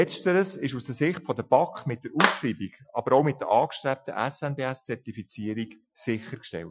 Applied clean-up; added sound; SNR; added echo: classical method Wiener filter.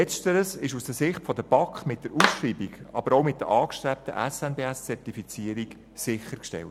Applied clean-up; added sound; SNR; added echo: none; Clapping; 1 dB; none.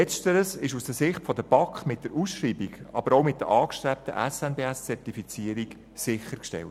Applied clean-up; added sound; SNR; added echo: none; none; none; none.